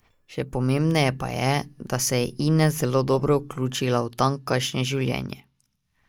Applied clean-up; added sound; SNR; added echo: neural mask model DeepFilterNet 3.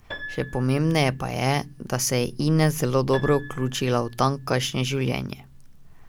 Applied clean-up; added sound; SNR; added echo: none; Piano; 19 dB; none.